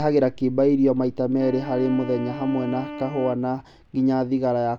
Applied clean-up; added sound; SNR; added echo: none; Wind instrument, woodwind instrument; 14 dB; none.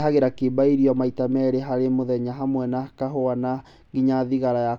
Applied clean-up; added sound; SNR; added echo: none; none; none; none.